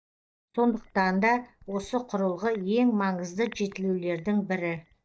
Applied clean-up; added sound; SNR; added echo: neural mask model DeepFilterNet 3.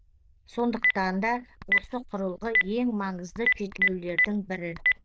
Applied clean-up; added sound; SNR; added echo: neural diffusion model UNIVERSE++.